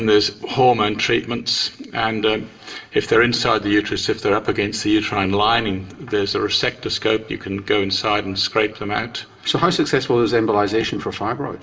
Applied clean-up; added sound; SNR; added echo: none; none; none; reverberation time 0.8 s.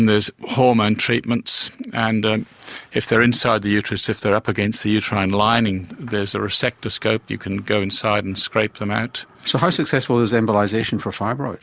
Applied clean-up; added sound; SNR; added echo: none; none; none; none.